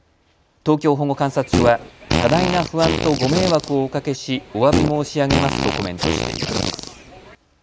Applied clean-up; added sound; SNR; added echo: none; Fart; 2 dB; none.